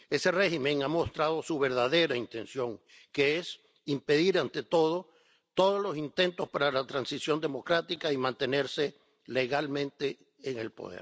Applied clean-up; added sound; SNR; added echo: none; none; none; none.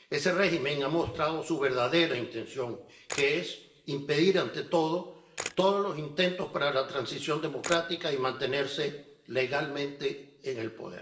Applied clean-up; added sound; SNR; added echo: none; Camera; 15 dB; reverberation time 1.0 s.